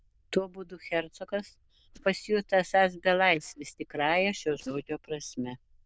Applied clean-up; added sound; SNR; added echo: neural diffusion model UNIVERSE++.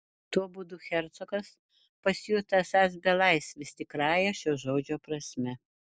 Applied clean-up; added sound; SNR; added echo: none; none; none; none.